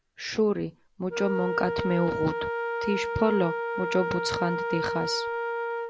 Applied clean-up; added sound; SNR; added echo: none; Wind instrument, woodwind instrument; 2 dB; none.